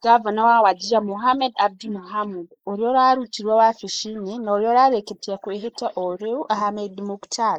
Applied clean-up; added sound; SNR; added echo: neural mask model Resemble Enhance denoiser.